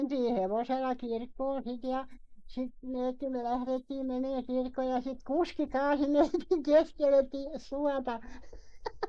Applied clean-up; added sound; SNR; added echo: neural mask model Resemble Enhance denoiser.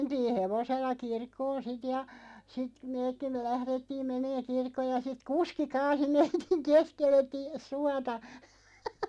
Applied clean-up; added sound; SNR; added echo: none; none; none; none.